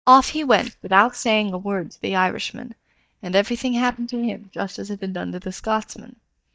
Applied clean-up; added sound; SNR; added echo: neural mask model DeepFilterNet 3.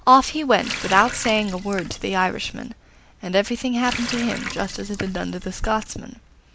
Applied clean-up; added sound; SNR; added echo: none; Water tap, faucet; 11 dB; none.